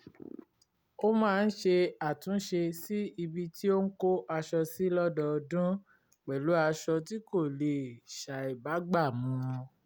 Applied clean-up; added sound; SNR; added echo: none; none; none; none.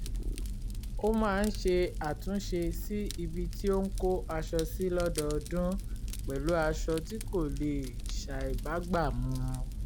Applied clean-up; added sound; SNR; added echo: none; Fire; 2 dB; none.